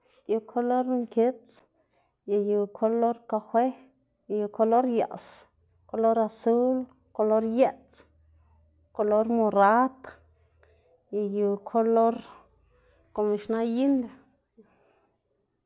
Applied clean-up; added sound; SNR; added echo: none; none; none; none.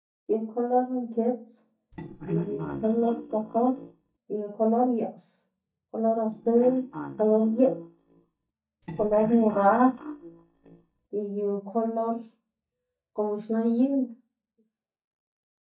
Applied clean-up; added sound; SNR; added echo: neural mask model DeepFilterNet 3.